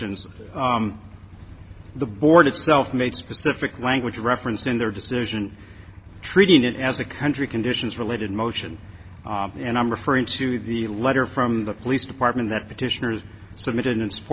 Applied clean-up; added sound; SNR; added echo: none; Idling / Engine starting / Motorcycle / Accelerating, revving, vroom; 19 dB; none.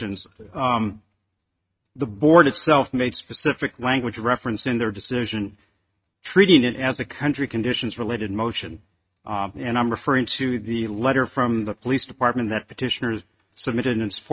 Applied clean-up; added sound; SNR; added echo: neural mask model RNNoise.